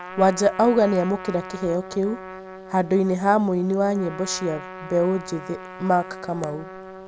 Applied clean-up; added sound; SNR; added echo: none; Trumpet; 14 dB; none.